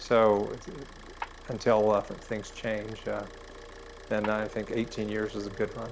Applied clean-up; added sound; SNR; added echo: none; Idling / Car; 17 dB; none.